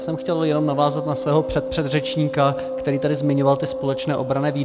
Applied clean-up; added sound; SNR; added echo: none; Wind instrument, woodwind instrument; 7 dB; none.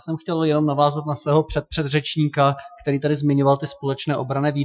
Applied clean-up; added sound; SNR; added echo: classical method Wiener filter.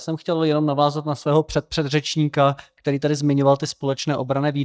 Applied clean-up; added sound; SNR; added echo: neural mask model DeepFilterNet 3.